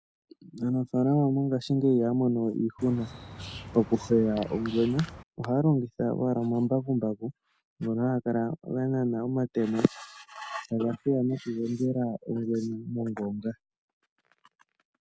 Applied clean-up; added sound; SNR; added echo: none; Bird; 15 dB; none.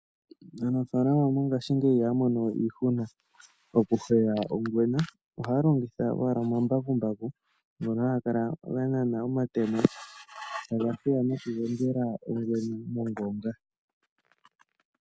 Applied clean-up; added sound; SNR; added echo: none; none; none; none.